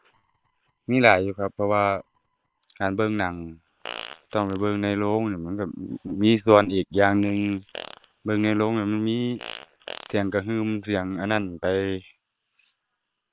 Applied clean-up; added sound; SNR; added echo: neural separator model SepFormer WHAM!.